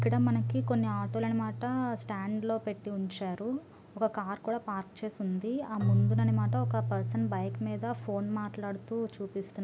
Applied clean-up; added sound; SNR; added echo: none; Keyboard (musical); 1 dB; none.